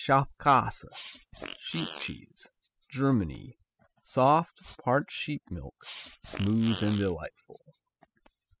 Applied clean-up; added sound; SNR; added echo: classical method spectral subtraction.